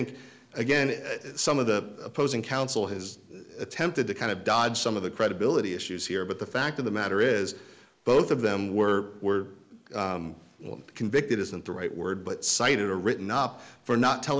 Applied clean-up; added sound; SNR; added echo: neural mask model Resemble Enhance denoiser.